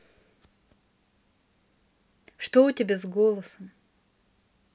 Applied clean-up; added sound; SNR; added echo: none; none; none; none.